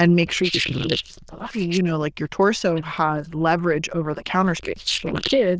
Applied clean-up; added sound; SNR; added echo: neural diffusion model UNIVERSE++.